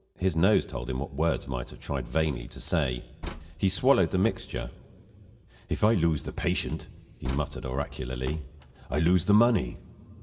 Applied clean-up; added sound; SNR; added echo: none; Slam; 18 dB; reverberation time 1.7 s.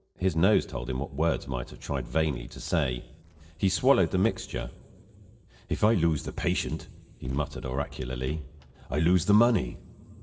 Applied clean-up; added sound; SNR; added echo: neural separator model SepFormer DNS4.